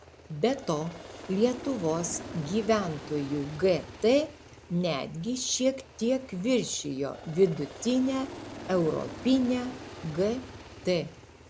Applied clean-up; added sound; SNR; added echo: none; Aircraft; 15 dB; none.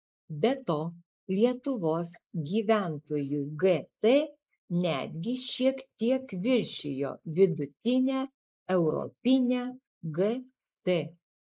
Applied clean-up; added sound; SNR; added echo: neural mask model Resemble Enhance denoiser.